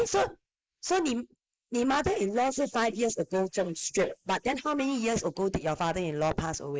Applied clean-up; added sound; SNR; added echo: neural mask model Resemble Enhance denoiser.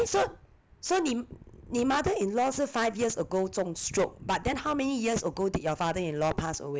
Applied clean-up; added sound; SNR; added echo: none; none; none; none.